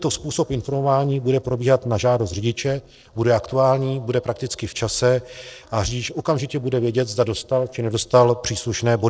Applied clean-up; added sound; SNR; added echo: neural separator model SepFormer DNS4.